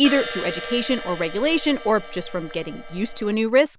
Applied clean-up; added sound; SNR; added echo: none; Crash cymbal; 11 dB; none.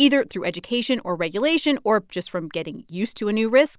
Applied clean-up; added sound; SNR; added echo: none; none; none; none.